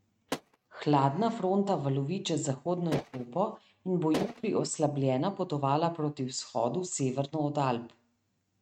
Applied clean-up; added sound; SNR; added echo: neural mask model RNNoise.